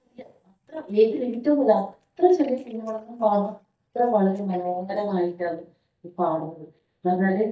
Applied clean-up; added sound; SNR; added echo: neural mask model DeepFilterNet 3.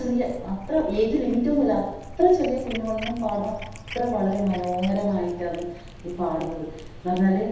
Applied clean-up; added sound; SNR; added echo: none; Cat; 14 dB; reverberation time 0.9 s.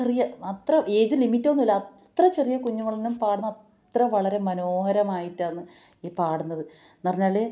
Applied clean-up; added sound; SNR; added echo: none; none; none; none.